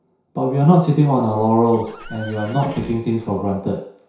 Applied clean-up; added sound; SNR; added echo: none; Livestock, farm animals, working animals; 19 dB; reverberation time 0.6 s.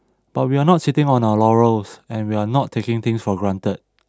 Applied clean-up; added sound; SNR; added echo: none; none; none; none.